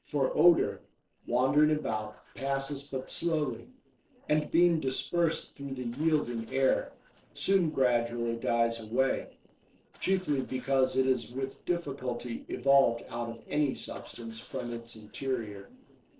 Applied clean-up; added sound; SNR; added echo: neural separator model SepFormer DNS4.